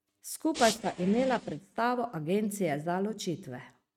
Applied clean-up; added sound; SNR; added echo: neural mask model RNNoise.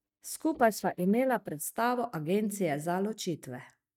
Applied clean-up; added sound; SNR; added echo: neural mask model DeepFilterNet 3.